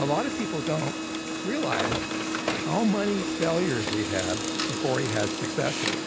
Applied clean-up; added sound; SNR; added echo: none; Printer; 1 dB; none.